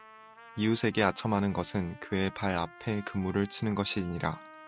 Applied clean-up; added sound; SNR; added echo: none; Trumpet; 20 dB; none.